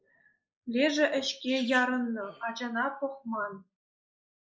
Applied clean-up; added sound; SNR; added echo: neural mask model Resemble Enhance denoiser.